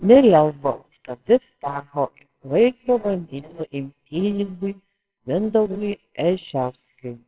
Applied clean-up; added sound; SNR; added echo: neural separator model SepFormer WHAMR!.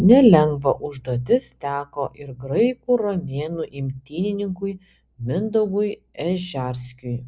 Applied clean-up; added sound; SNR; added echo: none; none; none; none.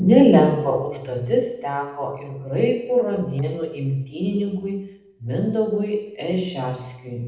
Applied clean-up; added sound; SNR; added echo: neural separator model SepFormer DNS4.